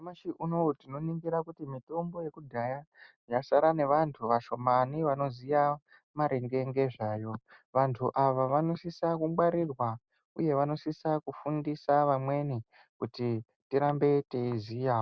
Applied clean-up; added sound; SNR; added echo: none; none; none; none.